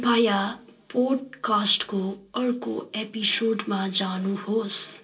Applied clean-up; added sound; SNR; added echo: none; none; none; reverberation time 0.2 s.